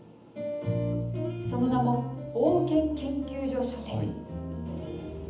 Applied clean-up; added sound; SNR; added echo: none; none; none; reverberation time 0.8 s.